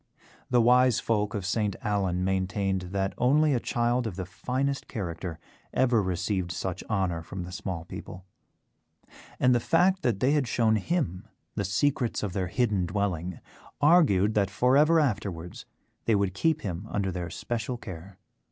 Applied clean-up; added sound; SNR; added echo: none; none; none; none.